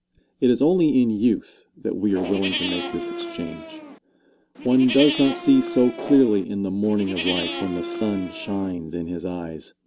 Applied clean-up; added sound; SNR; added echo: none; Livestock, farm animals, working animals + Fart; 8 dB; none.